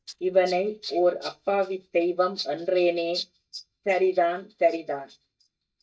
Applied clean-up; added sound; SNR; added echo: neural mask model DeepFilterNet 3.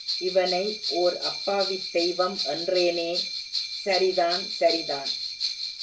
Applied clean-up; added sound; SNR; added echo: none; Bell; 4 dB; reverberation time 0.2 s.